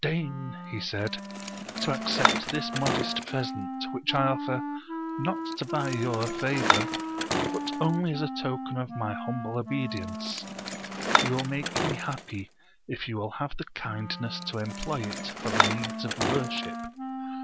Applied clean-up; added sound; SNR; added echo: none; Bicycle + Wind instrument, woodwind instrument; -1 dB; none.